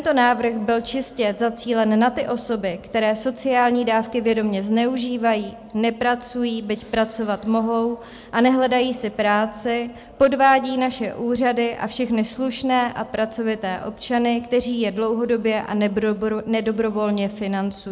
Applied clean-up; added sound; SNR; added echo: none; none; none; none.